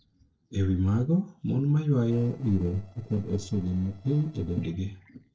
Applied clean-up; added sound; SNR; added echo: neural separator model SepFormer DNS4.